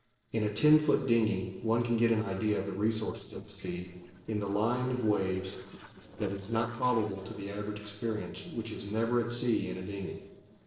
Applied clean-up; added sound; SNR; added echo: neural separator model SepFormer DNS4.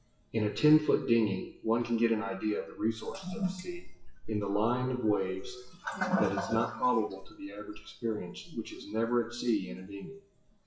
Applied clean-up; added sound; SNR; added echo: classical method WPE with log-MMSE.